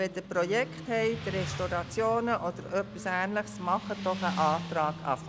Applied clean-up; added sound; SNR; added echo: none; Motorcycle; 9 dB; none.